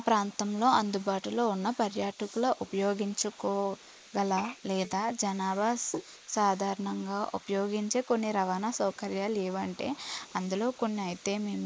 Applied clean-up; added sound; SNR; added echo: neural mask model Resemble Enhance denoiser.